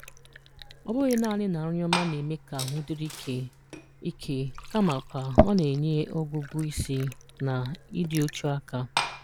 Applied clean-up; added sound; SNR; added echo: none; Fill (with liquid) / Glass; 4 dB; none.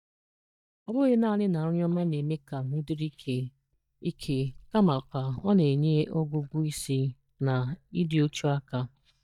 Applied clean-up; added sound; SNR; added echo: neural mask model DeepFilterNet 3.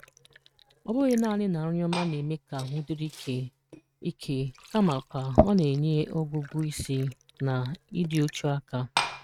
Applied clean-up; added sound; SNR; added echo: neural mask model RNNoise.